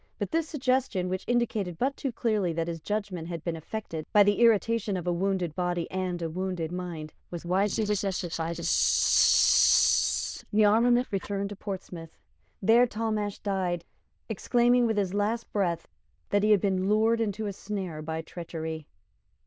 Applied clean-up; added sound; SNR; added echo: neural diffusion model UNIVERSE++.